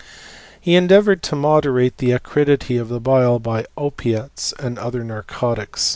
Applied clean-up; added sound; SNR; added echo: none; none; none; none.